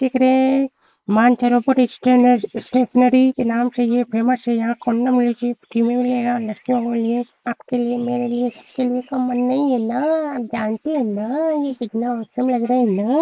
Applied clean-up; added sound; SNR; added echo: neural mask model Resemble Enhance denoiser.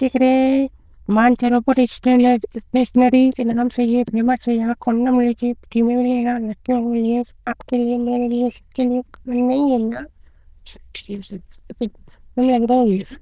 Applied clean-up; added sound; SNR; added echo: neural diffusion model UNIVERSE++.